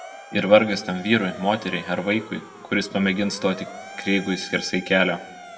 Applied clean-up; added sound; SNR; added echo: none; Motor vehicle (road) / Siren; 17 dB; reverberation time 0.8 s.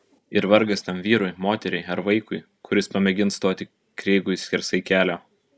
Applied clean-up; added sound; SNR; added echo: none; none; none; none.